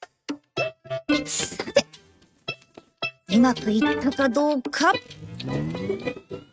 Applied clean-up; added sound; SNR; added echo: neural mask model RNNoise.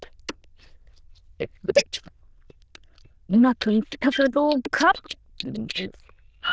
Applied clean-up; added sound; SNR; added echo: neural diffusion model UNIVERSE++.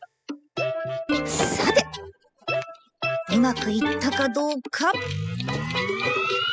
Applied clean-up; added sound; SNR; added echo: classical method spectral subtraction.